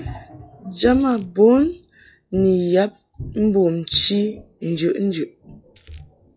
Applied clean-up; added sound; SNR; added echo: classical method log-MMSE.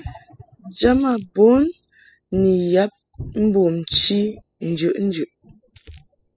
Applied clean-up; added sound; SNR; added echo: classical method spectral subtraction.